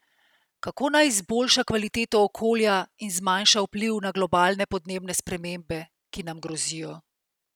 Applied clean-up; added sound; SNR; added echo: none; none; none; none.